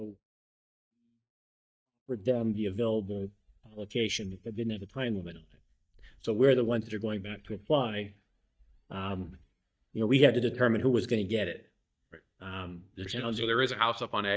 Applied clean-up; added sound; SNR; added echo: neural mask model DeepFilterNet 3.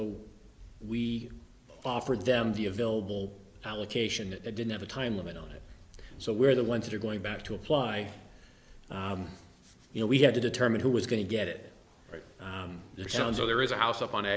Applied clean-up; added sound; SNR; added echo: none; none; none; none.